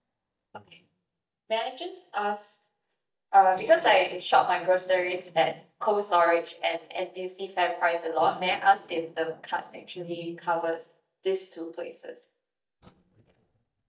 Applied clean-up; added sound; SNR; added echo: neural mask model DeepFilterNet 3.